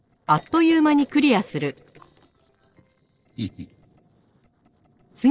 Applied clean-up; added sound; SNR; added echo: neural separator model SepFormer DNS4.